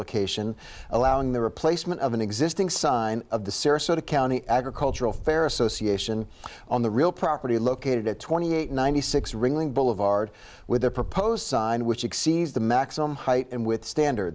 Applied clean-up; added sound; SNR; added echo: none; Wind; 16 dB; none.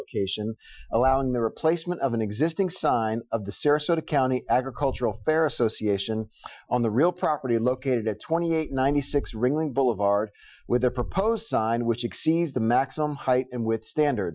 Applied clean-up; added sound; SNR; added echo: classical method Wiener filter.